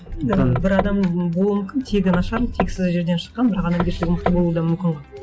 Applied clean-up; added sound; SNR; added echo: none; Knock / Wood; 7 dB; none.